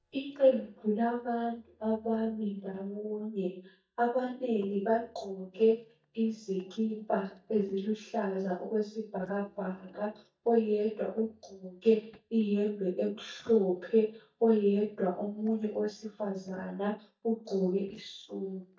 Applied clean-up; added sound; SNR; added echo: neural mask model DeepFilterNet 3.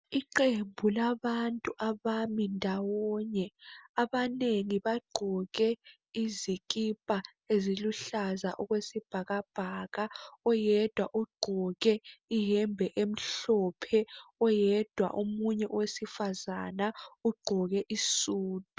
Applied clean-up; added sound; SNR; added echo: none; none; none; none.